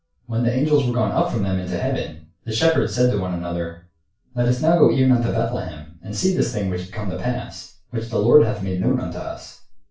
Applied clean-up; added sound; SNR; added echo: none; Brass instrument; 14 dB; reverberation time 0.3 s.